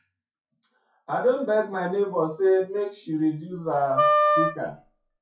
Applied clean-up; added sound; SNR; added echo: classical method WPE with log-MMSE.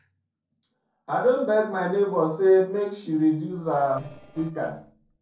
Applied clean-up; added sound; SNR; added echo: neural separator model SepFormer DNS4.